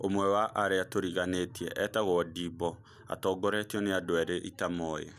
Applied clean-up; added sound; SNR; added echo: none; none; none; none.